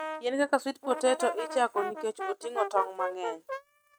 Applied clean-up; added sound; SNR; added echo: neural mask model RNNoise.